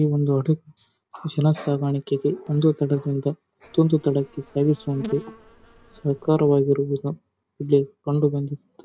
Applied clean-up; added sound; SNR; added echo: none; Insect; 19 dB; none.